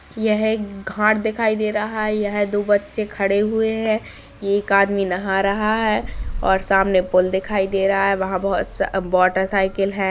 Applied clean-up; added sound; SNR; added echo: none; Car passing by; 16 dB; none.